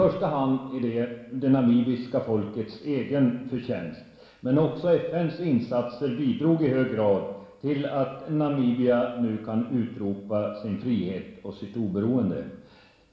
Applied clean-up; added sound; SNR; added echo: none; none; none; reverberation time 0.9 s.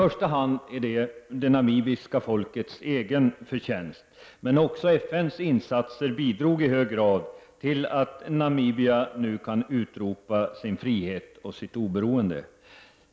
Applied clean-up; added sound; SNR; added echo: none; none; none; none.